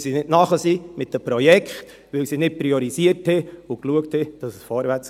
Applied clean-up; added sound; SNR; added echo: none; none; none; none.